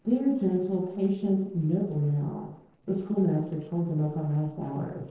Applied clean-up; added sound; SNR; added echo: neural separator model SepFormer DNS4.